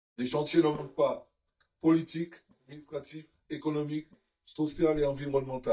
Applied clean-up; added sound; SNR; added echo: neural mask model DeepFilterNet 3.